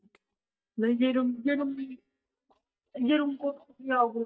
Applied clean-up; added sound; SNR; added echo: neural mask model DeepFilterNet 3.